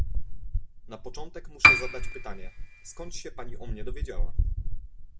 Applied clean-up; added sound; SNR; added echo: none; Piano; -4 dB; none.